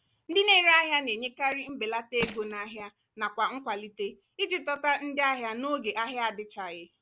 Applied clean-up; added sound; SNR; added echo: none; Crushing; 11 dB; none.